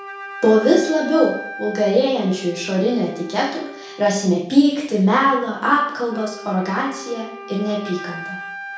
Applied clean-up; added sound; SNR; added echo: none; Wind instrument, woodwind instrument; 15 dB; reverberation time 0.5 s.